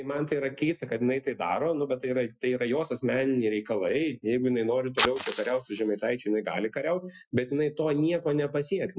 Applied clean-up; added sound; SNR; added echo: classical method Wiener filter.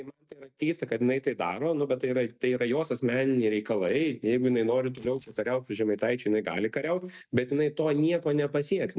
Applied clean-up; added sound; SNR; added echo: neural mask model DeepFilterNet 3.